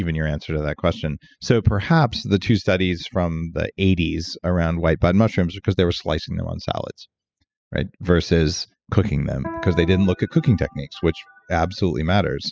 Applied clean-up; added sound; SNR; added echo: classical method spectral subtraction.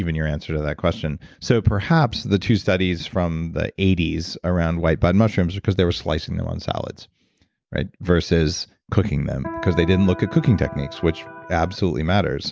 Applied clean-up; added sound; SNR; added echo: none; Electric guitar; 13 dB; none.